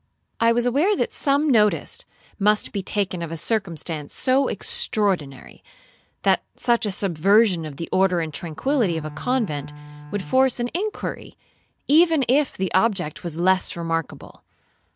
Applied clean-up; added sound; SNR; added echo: none; Bowed string instrument; 14 dB; none.